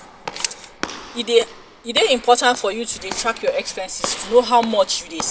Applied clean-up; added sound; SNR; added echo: none; Walk, footsteps / Slam; 14 dB; none.